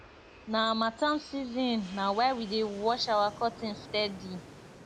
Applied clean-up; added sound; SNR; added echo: none; Fixed-wing aircraft, airplane; 18 dB; none.